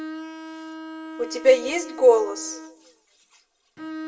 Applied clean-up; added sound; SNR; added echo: none; Bowed string instrument; 13 dB; reverberation time 0.6 s.